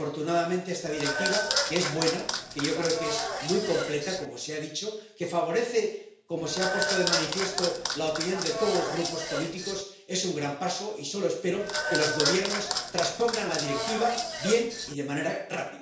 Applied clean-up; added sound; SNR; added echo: none; Applause / Clapping; 1 dB; reverberation time 0.5 s.